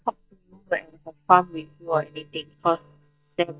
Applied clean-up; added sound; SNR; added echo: neural mask model DeepFilterNet 3.